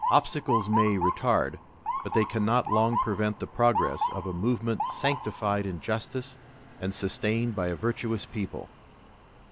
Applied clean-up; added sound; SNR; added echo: none; Motor vehicle (road) / Siren; 6 dB; none.